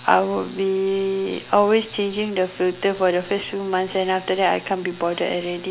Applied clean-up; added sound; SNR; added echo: none; none; none; none.